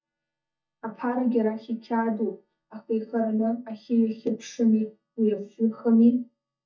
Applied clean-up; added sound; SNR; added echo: neural mask model DeepFilterNet 3.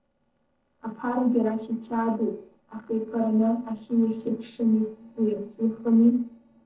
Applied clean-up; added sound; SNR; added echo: neural separator model SepFormer DNS4.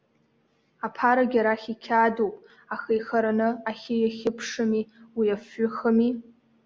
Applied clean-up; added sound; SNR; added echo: none; none; none; none.